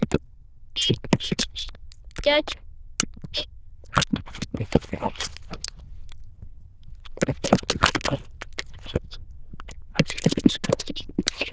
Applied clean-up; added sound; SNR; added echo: neural diffusion model UNIVERSE++.